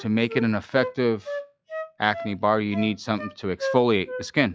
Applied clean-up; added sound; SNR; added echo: classical method log-MMSE.